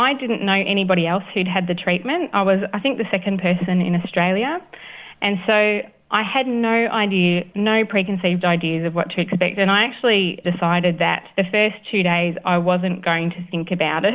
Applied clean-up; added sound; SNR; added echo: none; none; none; none.